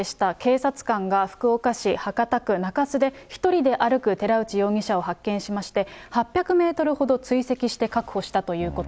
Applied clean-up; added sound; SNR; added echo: none; none; none; none.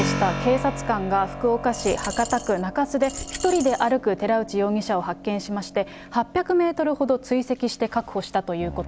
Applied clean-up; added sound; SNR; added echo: none; Keyboard (musical) + Coin (dropping); 10 dB; none.